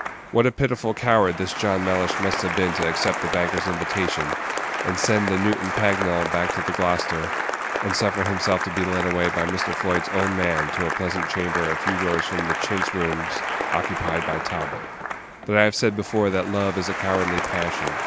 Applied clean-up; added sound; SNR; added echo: none; Applause; 2 dB; none.